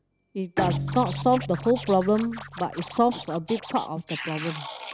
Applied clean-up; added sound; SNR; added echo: none; Bowed string instrument + Scratching (performance technique); 8 dB; none.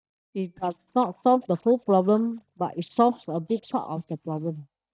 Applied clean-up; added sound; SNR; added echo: neural mask model DeepFilterNet 3.